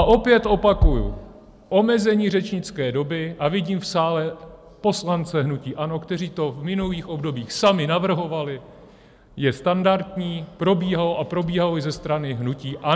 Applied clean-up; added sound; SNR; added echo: none; none; none; none.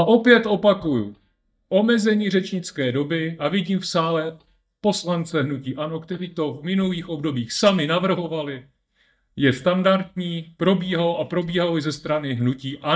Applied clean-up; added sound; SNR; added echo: neural mask model DeepFilterNet 3.